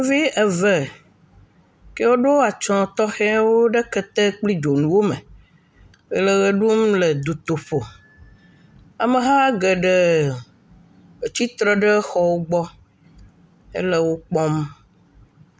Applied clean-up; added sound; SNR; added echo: none; none; none; none.